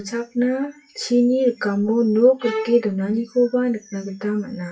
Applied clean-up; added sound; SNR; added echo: classical method WPE with log-MMSE.